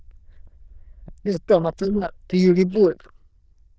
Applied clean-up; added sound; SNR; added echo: neural diffusion model UNIVERSE++.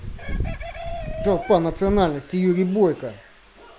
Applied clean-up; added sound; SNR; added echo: none; Chicken, rooster; 14 dB; none.